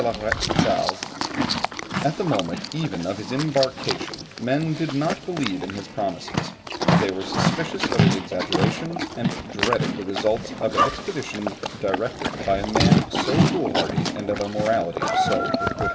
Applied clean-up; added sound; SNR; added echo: none; Livestock, farm animals, working animals; -2 dB; reverberation time 1.6 s.